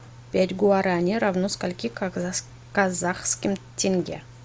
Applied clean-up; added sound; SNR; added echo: none; none; none; none.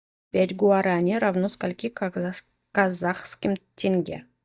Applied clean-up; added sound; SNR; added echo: neural mask model DeepFilterNet 3.